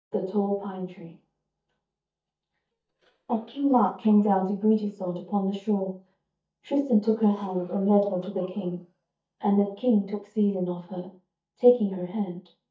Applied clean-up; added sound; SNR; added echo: neural mask model DeepFilterNet 3.